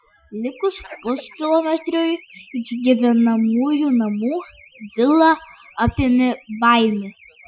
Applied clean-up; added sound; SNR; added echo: classical method Wiener filter.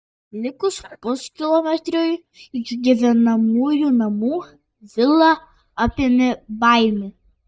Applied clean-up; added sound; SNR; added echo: neural mask model DeepFilterNet 3.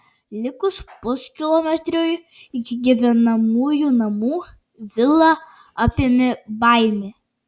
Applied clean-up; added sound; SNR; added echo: none; none; none; none.